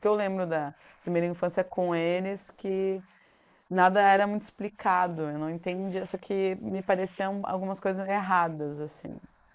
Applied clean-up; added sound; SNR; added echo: neural mask model Resemble Enhance denoiser.